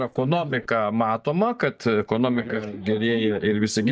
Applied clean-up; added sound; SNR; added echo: neural mask model DeepFilterNet 3.